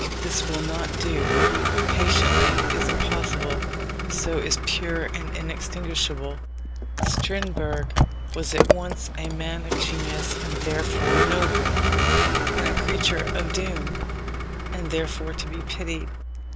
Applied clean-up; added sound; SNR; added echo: none; Vehicle; -3 dB; none.